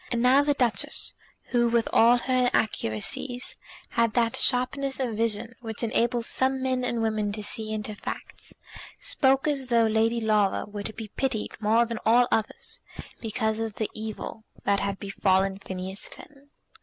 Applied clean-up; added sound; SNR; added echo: none; none; none; none.